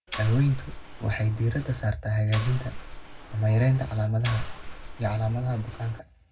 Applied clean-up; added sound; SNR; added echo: none; Mechanisms; 10 dB; reverberation time 0.3 s.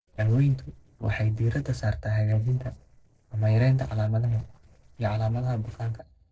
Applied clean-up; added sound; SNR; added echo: neural separator model SepFormer DNS4.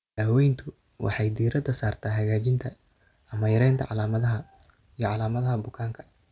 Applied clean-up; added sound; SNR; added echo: none; none; none; none.